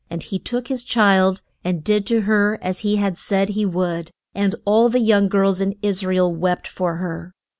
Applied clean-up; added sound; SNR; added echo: none; none; none; none.